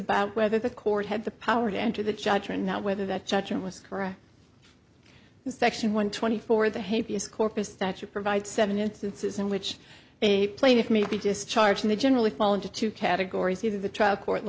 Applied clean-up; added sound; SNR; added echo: none; none; none; none.